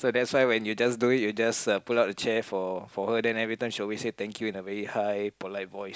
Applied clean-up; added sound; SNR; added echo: none; none; none; none.